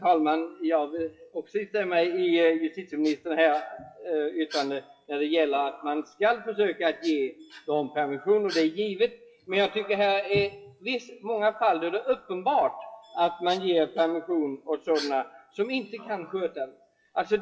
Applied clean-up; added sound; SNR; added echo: classical method WPE with log-MMSE.